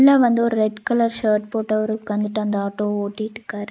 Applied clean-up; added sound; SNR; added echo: neural mask model Resemble Enhance denoiser.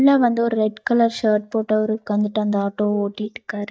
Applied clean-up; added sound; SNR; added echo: neural mask model DeepFilterNet 3.